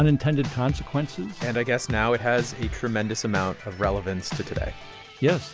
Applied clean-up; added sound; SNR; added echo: none; none; none; none.